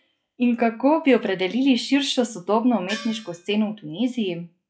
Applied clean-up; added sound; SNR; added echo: classical method log-MMSE.